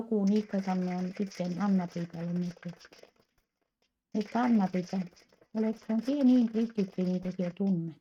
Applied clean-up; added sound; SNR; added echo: neural mask model RNNoise.